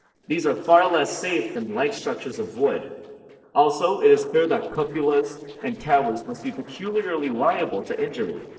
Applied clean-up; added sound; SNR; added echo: neural separator model SepFormer DNS4.